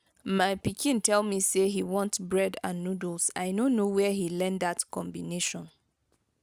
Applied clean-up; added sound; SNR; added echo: none; none; none; none.